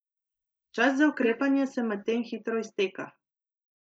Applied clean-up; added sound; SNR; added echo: neural mask model Resemble Enhance denoiser.